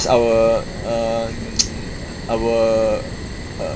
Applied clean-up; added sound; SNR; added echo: none; Fire; 9 dB; none.